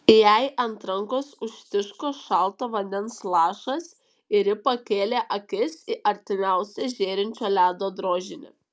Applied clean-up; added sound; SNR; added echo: none; none; none; none.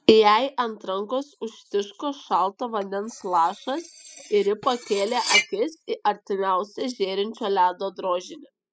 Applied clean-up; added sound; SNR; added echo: classical method spectral subtraction.